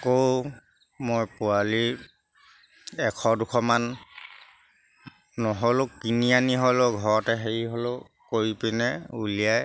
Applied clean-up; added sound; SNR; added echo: none; none; none; none.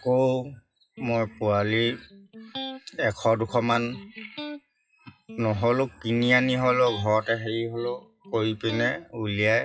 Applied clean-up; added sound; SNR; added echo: classical method WPE with log-MMSE.